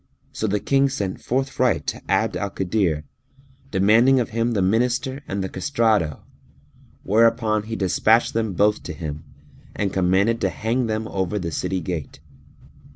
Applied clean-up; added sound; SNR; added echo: none; none; none; none.